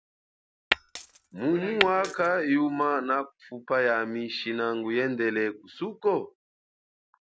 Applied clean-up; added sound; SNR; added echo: none; Glass; 4 dB; none.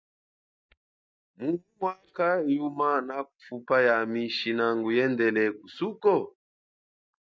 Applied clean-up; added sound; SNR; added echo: neural mask model DeepFilterNet 3.